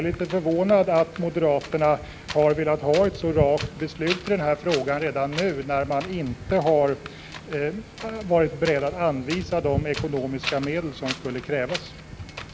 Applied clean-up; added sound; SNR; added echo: none; Wind; 11 dB; none.